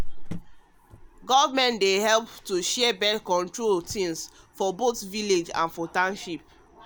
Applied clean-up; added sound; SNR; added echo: none; Cricket; 10 dB; none.